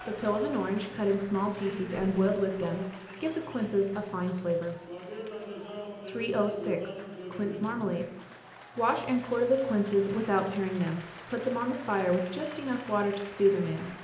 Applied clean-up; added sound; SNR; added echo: none; Applause; 13 dB; reverberation time 0.8 s.